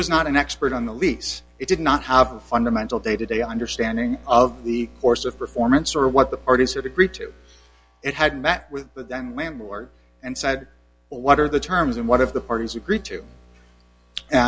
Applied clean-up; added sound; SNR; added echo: none; none; none; none.